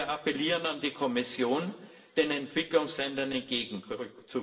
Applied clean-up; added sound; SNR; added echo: none; none; none; reverberation time 0.8 s.